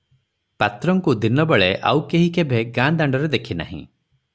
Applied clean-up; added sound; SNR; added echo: none; none; none; none.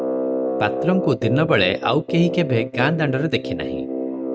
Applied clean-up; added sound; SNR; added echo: neural mask model RNNoise.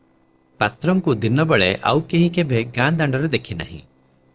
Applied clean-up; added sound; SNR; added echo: neural separator model SepFormer DNS4.